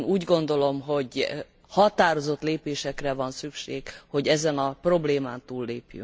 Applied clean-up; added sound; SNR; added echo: none; none; none; none.